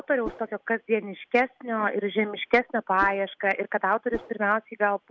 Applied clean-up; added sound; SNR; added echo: none; Whoosh, swoosh, swish; 13 dB; none.